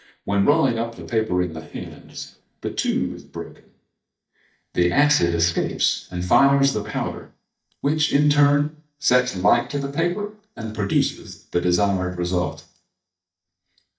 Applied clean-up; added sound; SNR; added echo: neural mask model DeepFilterNet 3.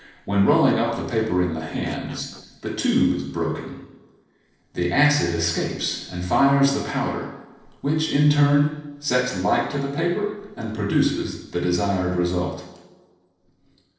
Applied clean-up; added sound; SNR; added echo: neural separator model SepFormer DNS4.